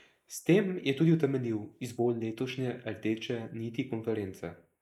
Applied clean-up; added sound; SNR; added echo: neural mask model Resemble Enhance denoiser.